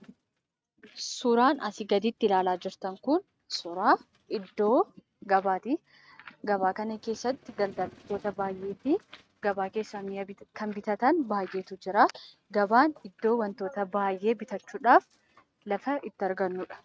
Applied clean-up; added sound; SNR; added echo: neural mask model RNNoise.